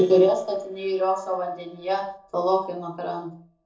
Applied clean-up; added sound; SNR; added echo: neural separator model SepFormer DNS4.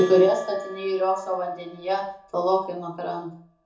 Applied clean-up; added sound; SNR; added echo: none; Bell; 19 dB; reverberation time 0.6 s.